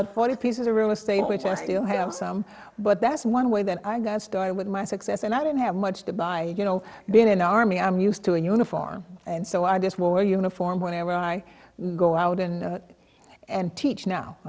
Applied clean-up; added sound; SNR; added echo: none; none; none; none.